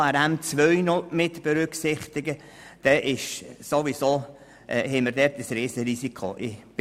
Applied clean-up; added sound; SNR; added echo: none; none; none; none.